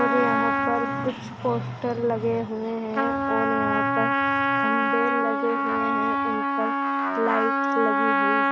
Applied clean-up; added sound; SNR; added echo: none; Trumpet; -4 dB; none.